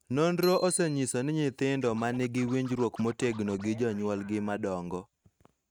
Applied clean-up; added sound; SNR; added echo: neural mask model RNNoise.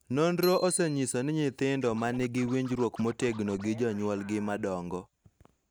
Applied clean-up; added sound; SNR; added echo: none; Scratching (performance technique) + Bicycle bell; 19 dB; none.